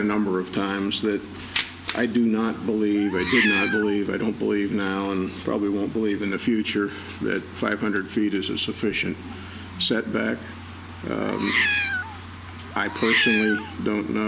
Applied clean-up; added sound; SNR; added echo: none; Meow; 2 dB; none.